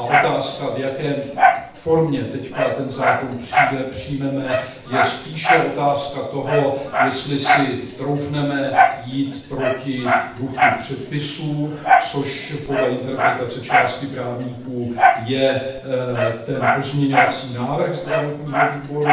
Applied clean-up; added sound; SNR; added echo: none; Dog; -2 dB; reverberation time 0.8 s.